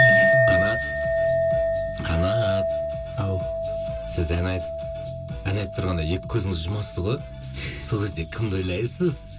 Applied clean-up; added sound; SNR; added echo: none; Chink, clink; -2 dB; reverberation time 0.2 s.